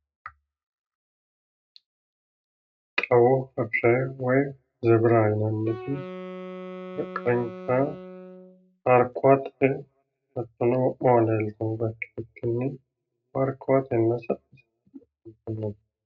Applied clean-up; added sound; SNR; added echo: none; Wind instrument, woodwind instrument; 13 dB; reverberation time 0.2 s.